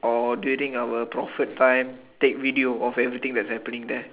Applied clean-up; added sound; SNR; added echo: none; none; none; none.